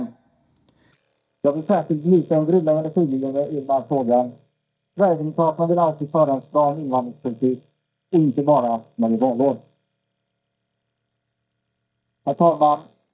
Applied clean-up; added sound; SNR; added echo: neural mask model DeepFilterNet 3.